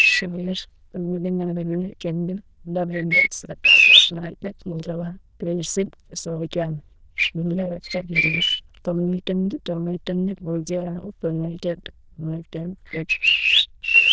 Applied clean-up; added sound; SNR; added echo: neural diffusion model UNIVERSE++.